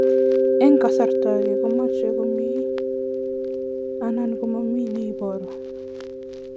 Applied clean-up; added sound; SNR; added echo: none; Mallet percussion; -4 dB; none.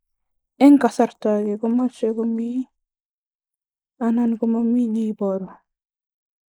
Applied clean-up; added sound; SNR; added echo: neural mask model Resemble Enhance denoiser.